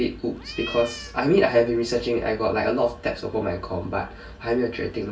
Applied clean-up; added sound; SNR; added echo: none; Cat; 14 dB; reverberation time 0.2 s.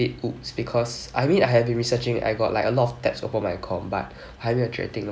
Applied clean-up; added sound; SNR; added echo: none; none; none; none.